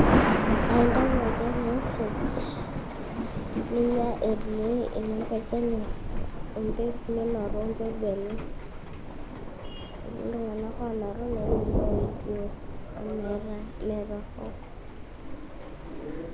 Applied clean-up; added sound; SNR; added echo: none; Thunder; -1 dB; none.